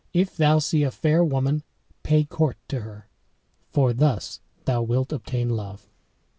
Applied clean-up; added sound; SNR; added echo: none; none; none; none.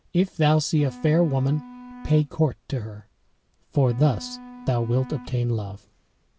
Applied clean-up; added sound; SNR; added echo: none; Wind instrument, woodwind instrument; 19 dB; none.